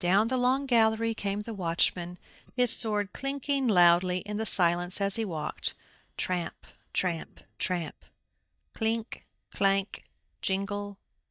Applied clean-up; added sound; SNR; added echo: neural mask model DeepFilterNet 3.